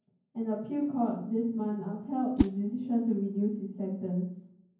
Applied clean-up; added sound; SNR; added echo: none; Whoosh, swoosh, swish; 4 dB; reverberation time 0.9 s.